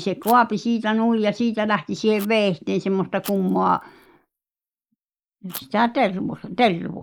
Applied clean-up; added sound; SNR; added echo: neural mask model Resemble Enhance denoiser.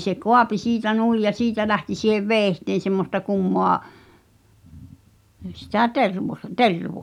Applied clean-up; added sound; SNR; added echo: none; none; none; none.